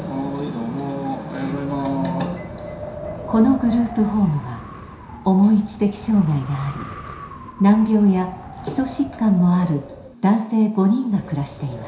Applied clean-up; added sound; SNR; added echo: none; Wind; 16 dB; reverberation time 0.7 s.